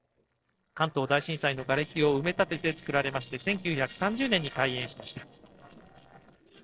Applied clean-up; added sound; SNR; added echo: neural separator model SepFormer DNS4.